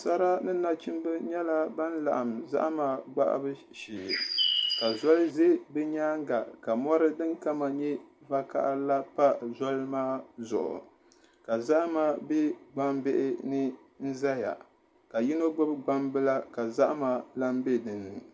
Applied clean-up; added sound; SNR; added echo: none; Bird; 1 dB; none.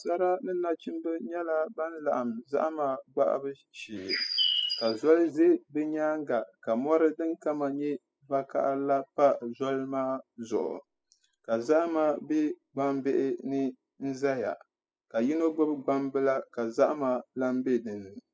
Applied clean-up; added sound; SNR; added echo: classical method spectral subtraction.